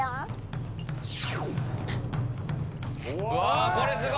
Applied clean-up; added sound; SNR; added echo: none; none; none; none.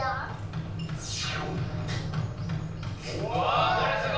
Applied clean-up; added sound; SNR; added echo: none; Engine; 19 dB; reverberation time 0.5 s.